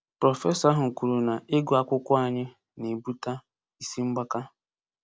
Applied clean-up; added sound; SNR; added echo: none; none; none; none.